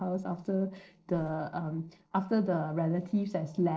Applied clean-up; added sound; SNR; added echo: neural separator model SepFormer DNS4.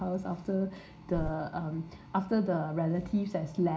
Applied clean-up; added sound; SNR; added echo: none; Bird; 14 dB; reverberation time 0.4 s.